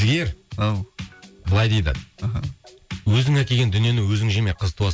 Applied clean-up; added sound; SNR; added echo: none; none; none; none.